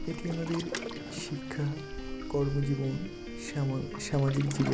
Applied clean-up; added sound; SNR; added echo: none; Piano + Waves, surf; 6 dB; none.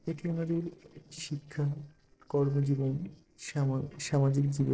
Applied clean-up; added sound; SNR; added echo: neural separator model SepFormer DNS4.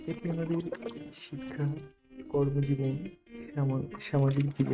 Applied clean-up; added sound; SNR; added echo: neural mask model RNNoise.